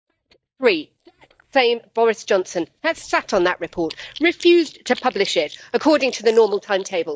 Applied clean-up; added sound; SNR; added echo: neural mask model DeepFilterNet 3.